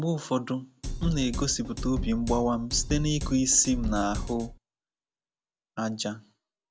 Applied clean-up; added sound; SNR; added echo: none; Drum kit; 4 dB; none.